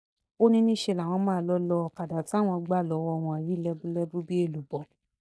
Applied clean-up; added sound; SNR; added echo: neural mask model DeepFilterNet 3.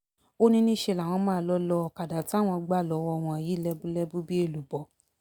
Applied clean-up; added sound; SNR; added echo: none; none; none; none.